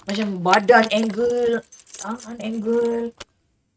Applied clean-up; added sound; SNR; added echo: neural mask model RNNoise.